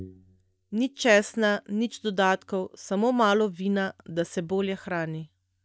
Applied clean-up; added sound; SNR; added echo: neural mask model DeepFilterNet 3.